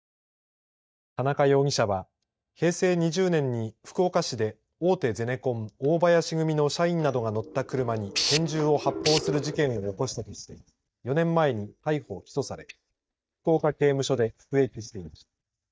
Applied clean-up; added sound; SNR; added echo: neural mask model DeepFilterNet 3.